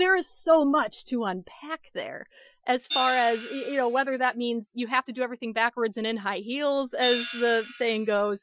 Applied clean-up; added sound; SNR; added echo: classical method Wiener filter.